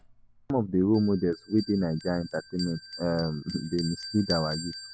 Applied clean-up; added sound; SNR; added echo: none; Bell; 13 dB; none.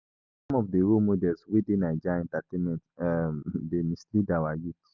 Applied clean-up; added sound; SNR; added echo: none; none; none; none.